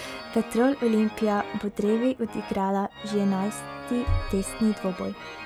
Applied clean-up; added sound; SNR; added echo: none; Organ; 13 dB; none.